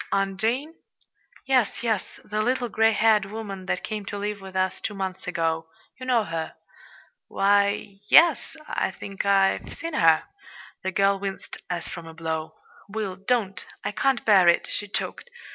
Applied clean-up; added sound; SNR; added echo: none; none; none; none.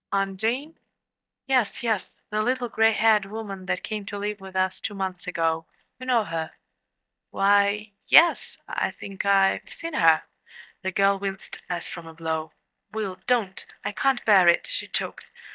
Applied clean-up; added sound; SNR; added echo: neural mask model DeepFilterNet 3.